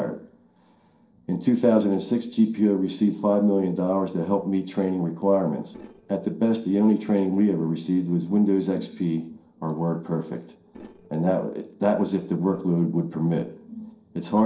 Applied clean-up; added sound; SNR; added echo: neural separator model SepFormer DNS4.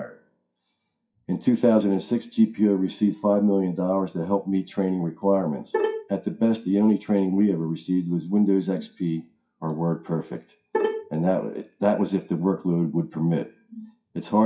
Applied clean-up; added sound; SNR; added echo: classical method WPE with log-MMSE.